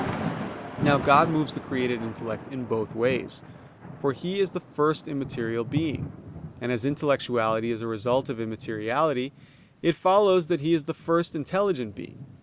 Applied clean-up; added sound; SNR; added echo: none; Thunder / Rain; 11 dB; none.